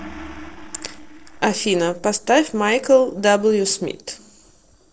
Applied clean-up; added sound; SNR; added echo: neural separator model SepFormer DNS4.